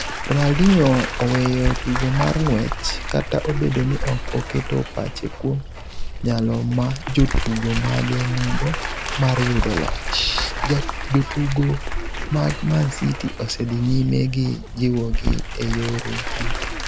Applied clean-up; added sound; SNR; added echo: none; Water + Applause / Crowd; 4 dB; none.